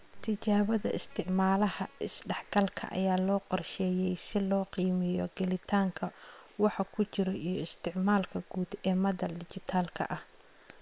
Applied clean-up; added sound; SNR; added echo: neural separator model SepFormer WHAM!.